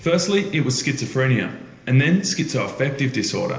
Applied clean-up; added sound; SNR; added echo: none; none; none; reverberation time 1.4 s.